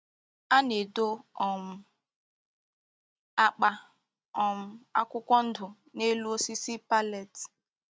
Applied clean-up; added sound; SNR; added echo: none; none; none; none.